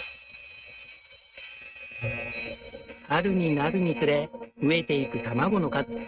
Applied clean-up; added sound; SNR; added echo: neural mask model RNNoise.